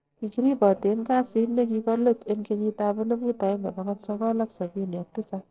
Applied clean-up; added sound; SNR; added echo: neural separator model SepFormer DNS4.